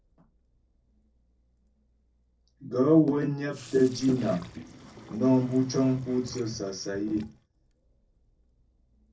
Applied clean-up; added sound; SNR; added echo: neural separator model SepFormer DNS4.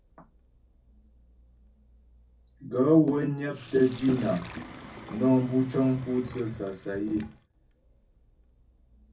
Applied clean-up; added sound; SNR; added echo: none; Sink (filling or washing); 18 dB; reverberation time 0.3 s.